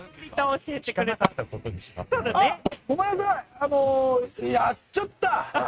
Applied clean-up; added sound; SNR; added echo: neural mask model RNNoise.